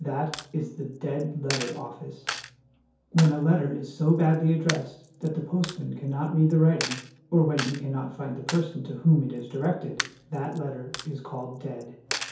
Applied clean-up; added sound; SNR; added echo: none; Coin (dropping); 12 dB; reverberation time 0.6 s.